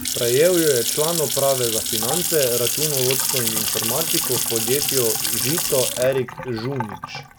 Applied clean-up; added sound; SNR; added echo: none; Sink (filling or washing) / Water tap, faucet / Splash, splatter; 1 dB; none.